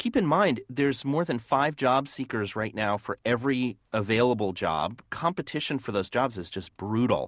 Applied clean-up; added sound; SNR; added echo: none; none; none; none.